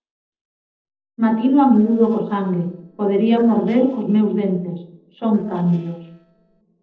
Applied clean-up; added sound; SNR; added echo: neural separator model SepFormer DNS4.